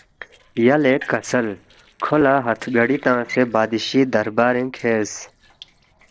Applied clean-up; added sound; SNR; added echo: neural separator model SepFormer DNS4.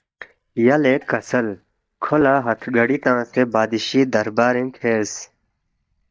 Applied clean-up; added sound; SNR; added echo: neural mask model DeepFilterNet 3.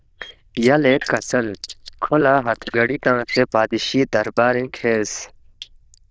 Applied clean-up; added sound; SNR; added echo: neural diffusion model UNIVERSE++.